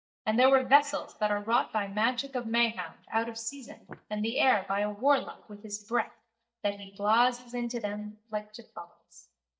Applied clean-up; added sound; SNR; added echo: neural mask model DeepFilterNet 3.